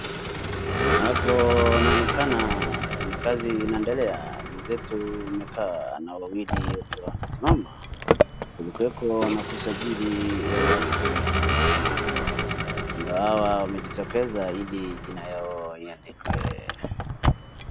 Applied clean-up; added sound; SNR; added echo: none; Vehicle; -2 dB; none.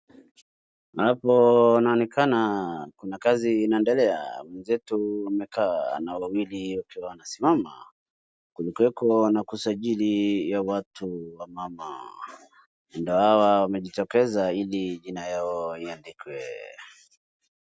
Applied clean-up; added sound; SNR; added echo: none; none; none; none.